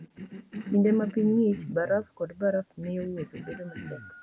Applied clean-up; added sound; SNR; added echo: none; Cough; 14 dB; none.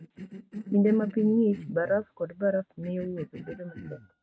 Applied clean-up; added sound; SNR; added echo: neural mask model RNNoise.